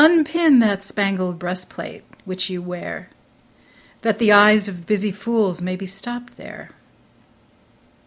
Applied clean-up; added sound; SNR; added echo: none; none; none; none.